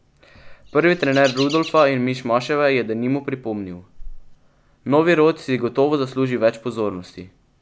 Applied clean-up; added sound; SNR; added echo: none; Chirp, tweet; 16 dB; none.